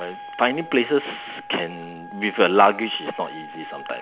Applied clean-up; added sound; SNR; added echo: none; Wind instrument, woodwind instrument; 15 dB; none.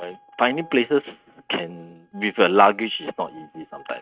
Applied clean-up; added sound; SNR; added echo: neural mask model RNNoise.